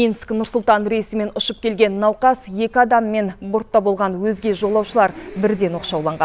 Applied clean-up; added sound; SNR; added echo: none; none; none; none.